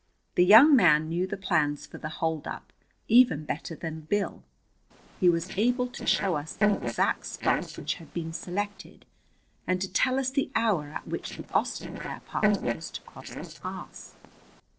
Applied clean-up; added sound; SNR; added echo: neural separator model SepFormer DNS4.